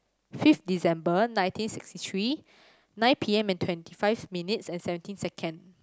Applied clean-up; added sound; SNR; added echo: none; none; none; none.